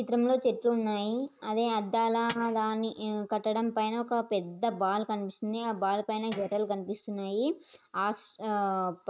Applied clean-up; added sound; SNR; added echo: neural mask model RNNoise.